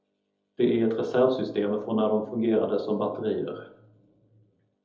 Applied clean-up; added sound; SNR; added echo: none; none; none; reverberation time 0.8 s.